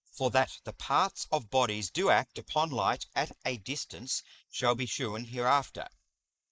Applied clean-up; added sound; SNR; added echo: neural mask model Resemble Enhance denoiser.